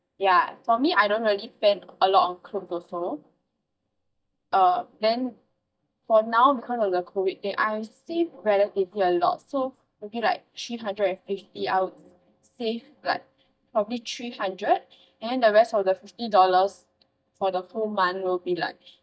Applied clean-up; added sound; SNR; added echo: neural mask model DeepFilterNet 3.